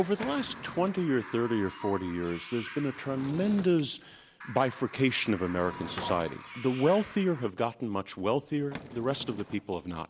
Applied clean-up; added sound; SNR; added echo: none; Sliding door / Wood + Bird; 14 dB; none.